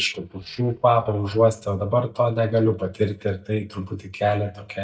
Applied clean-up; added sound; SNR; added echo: neural mask model DeepFilterNet 3.